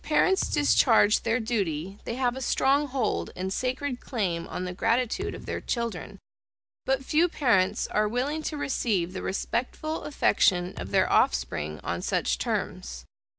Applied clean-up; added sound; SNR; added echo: none; Thump, thud; 17 dB; none.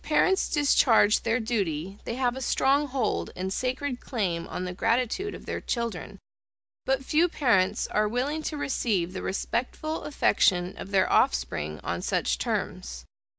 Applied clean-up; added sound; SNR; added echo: none; none; none; none.